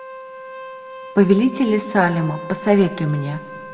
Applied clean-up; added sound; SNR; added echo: none; Wind instrument, woodwind instrument; 14 dB; reverberation time 1.0 s.